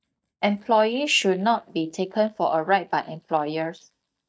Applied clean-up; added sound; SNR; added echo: neural mask model DeepFilterNet 3.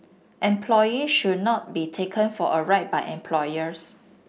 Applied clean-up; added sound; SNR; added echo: none; none; none; none.